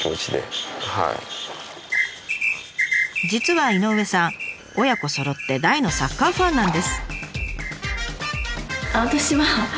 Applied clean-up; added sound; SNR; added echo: none; Water / Splash, splatter; 19 dB; none.